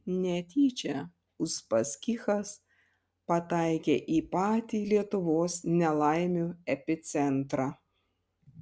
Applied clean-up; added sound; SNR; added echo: none; none; none; none.